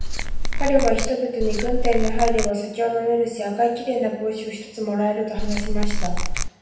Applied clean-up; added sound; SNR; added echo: none; Squeak / Tools; -4 dB; reverberation time 0.9 s.